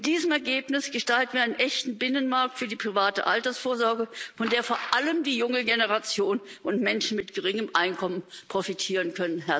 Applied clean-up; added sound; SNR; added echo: none; none; none; none.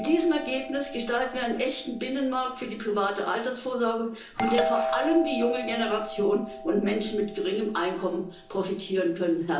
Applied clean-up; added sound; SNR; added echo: none; Doorbell; 8 dB; reverberation time 0.8 s.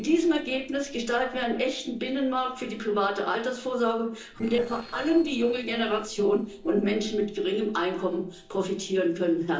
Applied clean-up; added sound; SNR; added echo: neural separator model SepFormer DNS4.